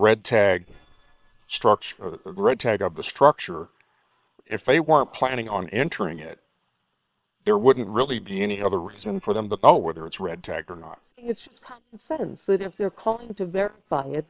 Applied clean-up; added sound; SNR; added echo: neural separator model SepFormer WHAM!.